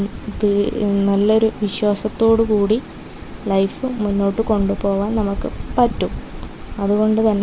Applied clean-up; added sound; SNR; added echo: none; none; none; none.